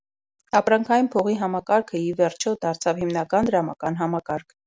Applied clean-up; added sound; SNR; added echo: none; none; none; none.